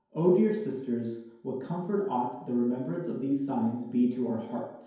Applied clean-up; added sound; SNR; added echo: none; none; none; reverberation time 0.9 s.